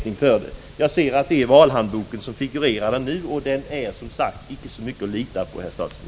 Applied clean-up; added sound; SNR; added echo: none; none; none; none.